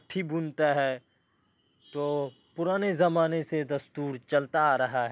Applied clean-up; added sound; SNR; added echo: none; none; none; none.